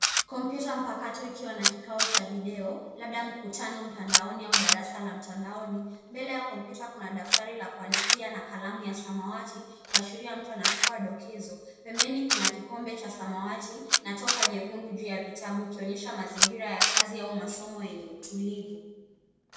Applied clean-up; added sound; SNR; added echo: none; Camera; -4 dB; reverberation time 1.1 s.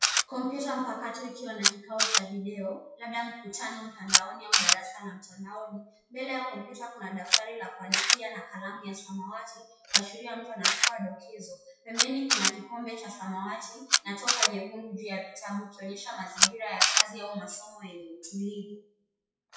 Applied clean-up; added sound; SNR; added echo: classical method WPE with log-MMSE.